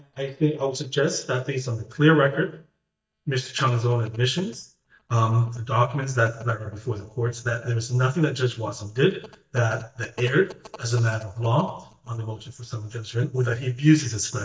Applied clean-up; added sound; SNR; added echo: neural mask model DeepFilterNet 3.